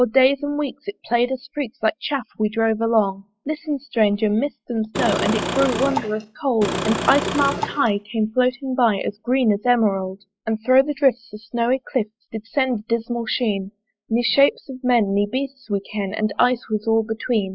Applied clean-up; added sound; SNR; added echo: classical method log-MMSE.